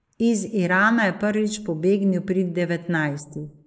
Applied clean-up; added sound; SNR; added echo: neural mask model Resemble Enhance denoiser.